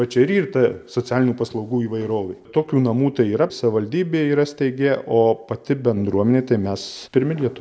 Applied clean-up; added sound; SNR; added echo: none; none; none; none.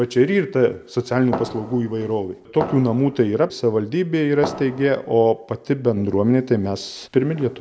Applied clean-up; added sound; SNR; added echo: none; Fireworks; 11 dB; none.